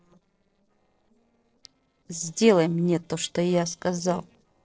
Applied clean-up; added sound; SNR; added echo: neural separator model SepFormer DNS4.